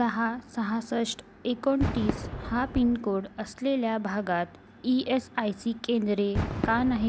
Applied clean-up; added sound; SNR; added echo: none; Fireworks; 9 dB; none.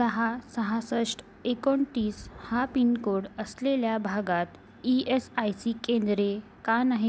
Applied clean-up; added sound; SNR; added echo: none; none; none; none.